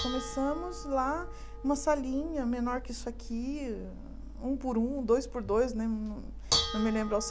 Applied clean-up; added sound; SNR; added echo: none; Dishes, pots, and pans / Bell; 6 dB; none.